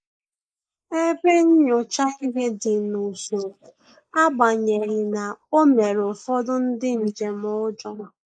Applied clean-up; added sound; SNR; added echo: neural mask model Resemble Enhance denoiser.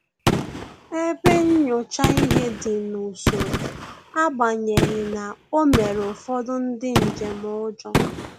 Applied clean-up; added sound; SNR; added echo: none; Gunshot, gunfire; 1 dB; none.